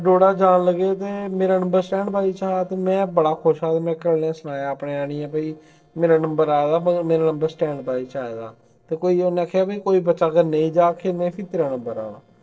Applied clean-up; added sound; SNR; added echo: neural separator model SepFormer DNS4.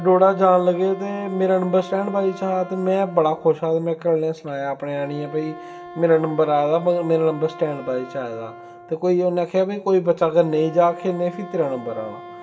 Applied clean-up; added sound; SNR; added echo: none; Wind instrument, woodwind instrument; 18 dB; reverberation time 1.2 s.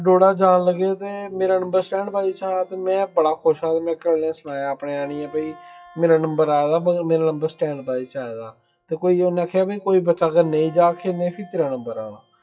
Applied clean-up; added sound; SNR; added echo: classical method WPE with log-MMSE.